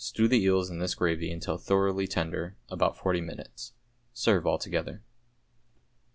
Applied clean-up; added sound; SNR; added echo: none; none; none; none.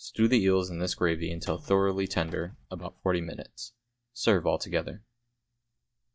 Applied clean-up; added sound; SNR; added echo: neural mask model DeepFilterNet 3.